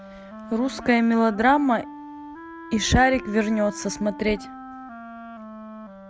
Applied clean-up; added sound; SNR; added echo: none; Wind instrument, woodwind instrument; 15 dB; none.